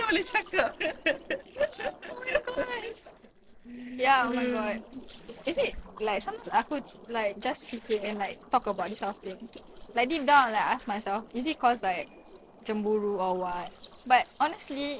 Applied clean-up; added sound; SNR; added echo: neural separator model SepFormer DNS4.